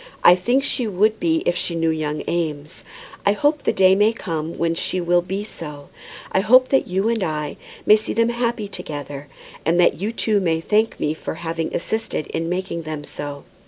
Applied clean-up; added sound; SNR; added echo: none; none; none; none.